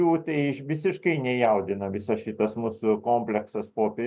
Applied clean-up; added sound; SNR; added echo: none; none; none; none.